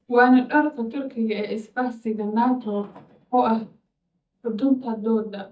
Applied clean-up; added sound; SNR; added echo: neural mask model DeepFilterNet 3.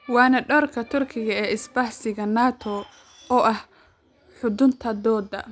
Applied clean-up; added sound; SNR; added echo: none; none; none; none.